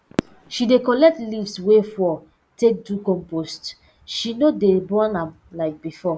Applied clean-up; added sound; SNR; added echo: none; Fireworks; 13 dB; none.